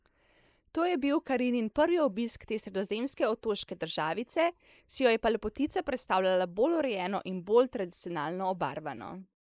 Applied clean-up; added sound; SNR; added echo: neural mask model Resemble Enhance denoiser.